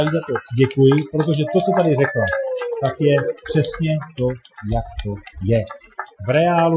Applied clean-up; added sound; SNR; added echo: classical method Wiener filter.